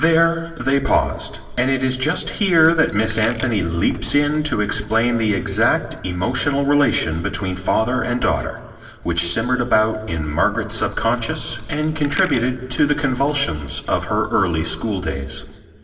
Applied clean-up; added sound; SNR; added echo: none; Coin (dropping); 15 dB; reverberation time 1.7 s.